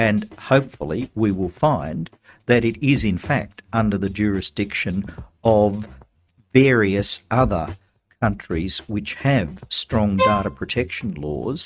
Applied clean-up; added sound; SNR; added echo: neural mask model RNNoise.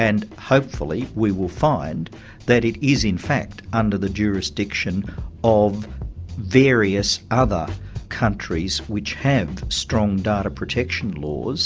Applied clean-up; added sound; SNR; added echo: none; none; none; none.